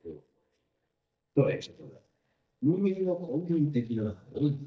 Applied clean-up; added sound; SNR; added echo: neural mask model DeepFilterNet 3.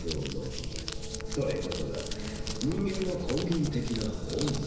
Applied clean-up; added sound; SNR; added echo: none; Crumpling, crinkling; 4 dB; reverberation time 1.0 s.